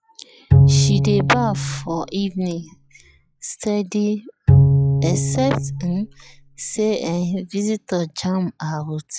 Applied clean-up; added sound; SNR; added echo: classical method log-MMSE.